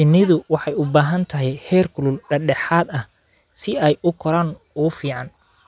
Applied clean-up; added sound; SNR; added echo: none; none; none; none.